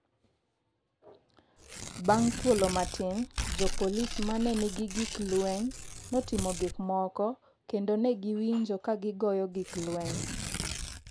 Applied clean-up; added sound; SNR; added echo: none; Tearing; 7 dB; none.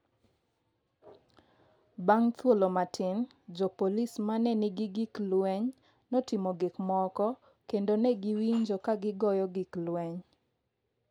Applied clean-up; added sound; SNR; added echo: none; none; none; none.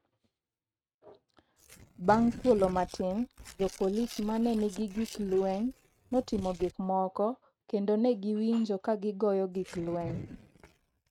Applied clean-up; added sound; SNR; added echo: neural mask model RNNoise.